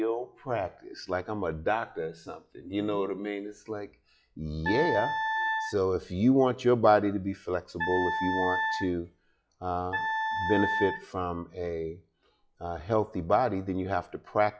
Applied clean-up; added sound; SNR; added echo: classical method log-MMSE.